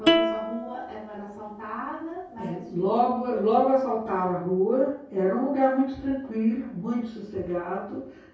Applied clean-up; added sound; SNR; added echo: none; Plucked string instrument; 2 dB; reverberation time 0.6 s.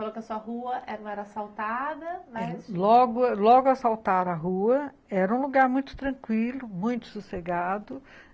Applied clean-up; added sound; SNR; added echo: none; none; none; none.